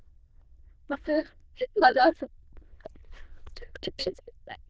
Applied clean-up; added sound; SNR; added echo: neural diffusion model UNIVERSE++.